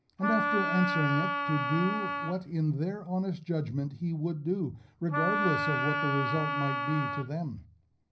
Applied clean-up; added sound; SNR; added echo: none; Wind instrument, woodwind instrument; 0 dB; reverberation time 0.5 s.